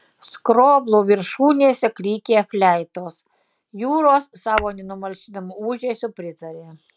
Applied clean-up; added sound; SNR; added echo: none; Tap / Glass; 14 dB; none.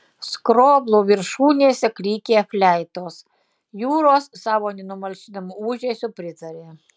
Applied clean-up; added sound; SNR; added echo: none; none; none; none.